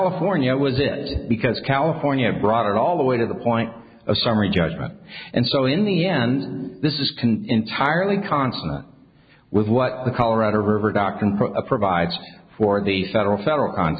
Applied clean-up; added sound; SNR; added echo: none; none; none; none.